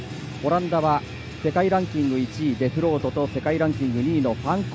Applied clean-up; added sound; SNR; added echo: none; none; none; none.